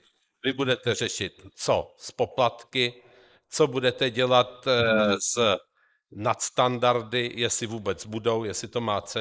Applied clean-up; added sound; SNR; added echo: neural mask model Resemble Enhance denoiser.